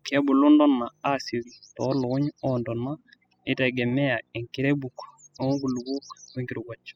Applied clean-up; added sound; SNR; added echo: classical method spectral subtraction.